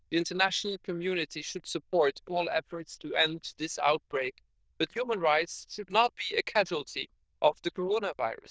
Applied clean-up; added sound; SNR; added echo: neural diffusion model UNIVERSE++.